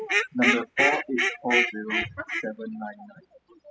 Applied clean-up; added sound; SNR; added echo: classical method spectral subtraction.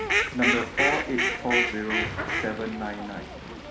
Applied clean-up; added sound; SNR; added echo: none; Fowl; -3 dB; none.